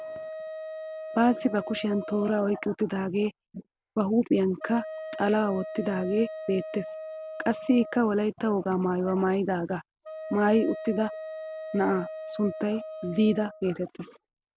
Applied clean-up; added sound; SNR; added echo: none; Wind instrument, woodwind instrument; 12 dB; none.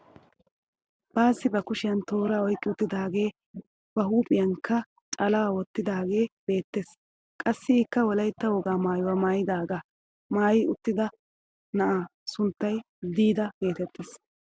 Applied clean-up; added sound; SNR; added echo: none; none; none; none.